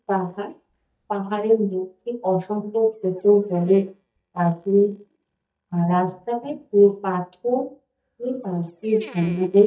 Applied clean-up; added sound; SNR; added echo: neural mask model DeepFilterNet 3.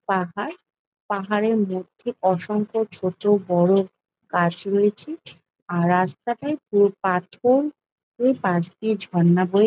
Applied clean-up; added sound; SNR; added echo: none; none; none; none.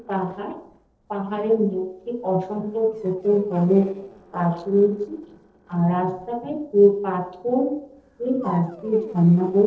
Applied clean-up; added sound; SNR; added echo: neural separator model SepFormer DNS4.